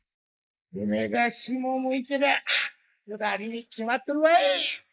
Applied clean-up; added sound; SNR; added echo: neural mask model Resemble Enhance denoiser.